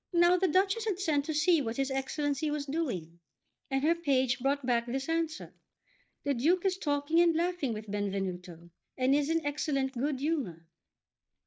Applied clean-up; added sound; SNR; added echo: neural mask model DeepFilterNet 3.